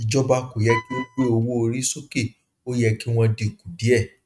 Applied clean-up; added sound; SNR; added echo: neural mask model RNNoise.